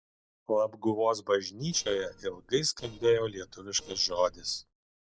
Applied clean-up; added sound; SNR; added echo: neural separator model SepFormer DNS4.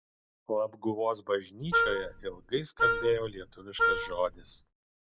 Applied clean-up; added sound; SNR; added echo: none; Wind instrument, woodwind instrument; -2 dB; none.